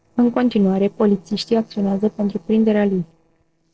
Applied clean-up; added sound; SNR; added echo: neural separator model SepFormer DNS4.